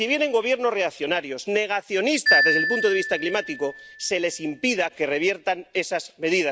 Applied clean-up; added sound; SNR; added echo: none; Marimba, xylophone; 5 dB; none.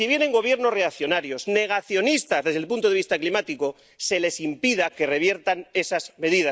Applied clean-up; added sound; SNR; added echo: neural mask model Resemble Enhance denoiser.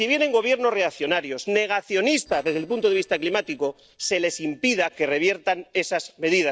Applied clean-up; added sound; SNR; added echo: neural separator model SepFormer DNS4.